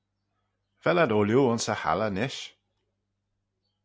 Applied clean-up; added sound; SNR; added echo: none; none; none; none.